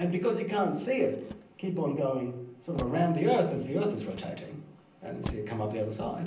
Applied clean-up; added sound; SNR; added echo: none; Motor vehicle (road); 17 dB; reverberation time 0.6 s.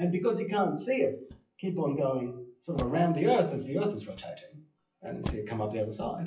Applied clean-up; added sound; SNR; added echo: classical method WPE with log-MMSE.